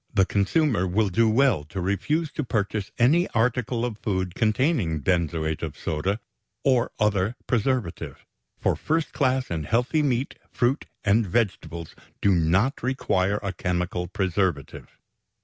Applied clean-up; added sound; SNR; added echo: none; none; none; none.